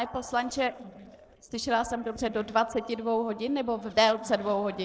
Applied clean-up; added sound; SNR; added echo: neural separator model SepFormer DNS4.